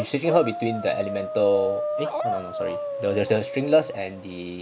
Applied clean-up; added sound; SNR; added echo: none; Dog; 5 dB; none.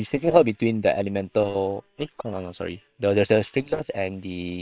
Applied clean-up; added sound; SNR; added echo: neural separator model SepFormer WHAM!.